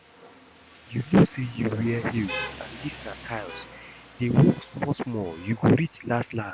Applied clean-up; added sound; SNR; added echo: none; Rain; 16 dB; none.